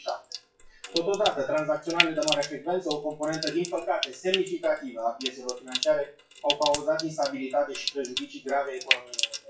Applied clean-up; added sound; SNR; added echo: classical method WPE with log-MMSE.